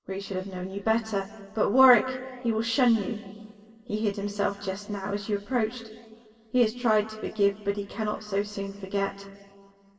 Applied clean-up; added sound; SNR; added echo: none; none; none; reverberation time 2.1 s.